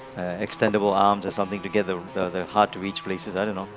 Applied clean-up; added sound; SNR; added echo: none; Guitar + Walk, footsteps; 14 dB; none.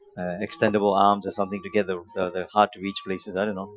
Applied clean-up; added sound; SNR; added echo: classical method Wiener filter.